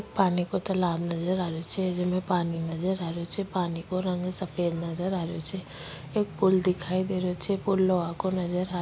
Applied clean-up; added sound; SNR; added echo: none; none; none; none.